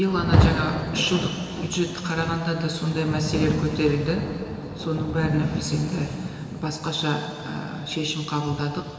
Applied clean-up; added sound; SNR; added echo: none; Rain; 3 dB; reverberation time 2.8 s.